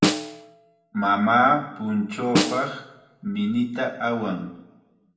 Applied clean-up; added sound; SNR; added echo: none; Snare drum; 4 dB; reverberation time 0.7 s.